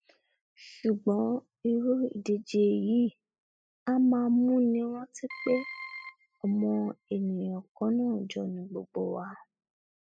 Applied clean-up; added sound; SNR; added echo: classical method spectral subtraction.